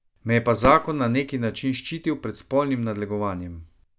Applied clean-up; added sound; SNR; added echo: none; Fireworks; 15 dB; none.